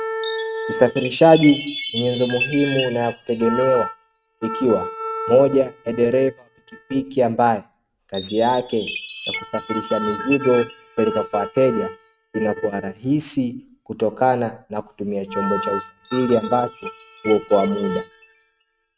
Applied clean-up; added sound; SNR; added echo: neural mask model RNNoise.